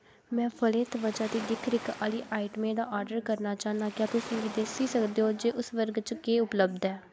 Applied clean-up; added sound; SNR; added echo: none; Waves, surf; 15 dB; none.